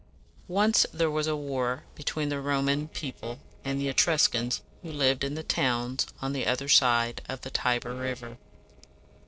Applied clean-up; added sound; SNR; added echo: neural separator model SepFormer DNS4.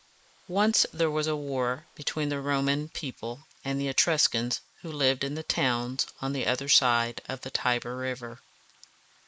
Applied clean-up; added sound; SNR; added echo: neural mask model Resemble Enhance denoiser.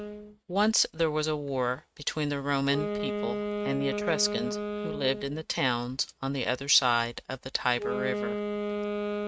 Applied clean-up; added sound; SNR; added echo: neural mask model RNNoise.